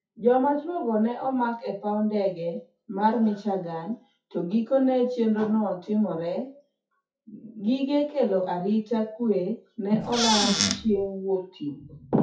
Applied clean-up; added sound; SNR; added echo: classical method WPE with log-MMSE.